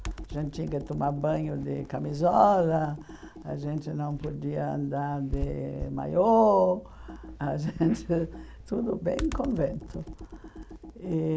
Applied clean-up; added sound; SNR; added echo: none; Computer keyboard; 15 dB; none.